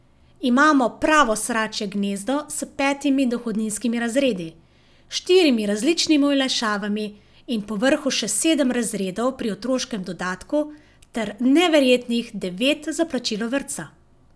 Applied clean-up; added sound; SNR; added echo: none; none; none; none.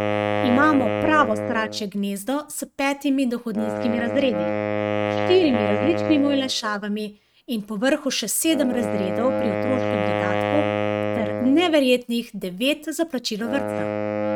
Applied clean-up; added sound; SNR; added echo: neural mask model RNNoise.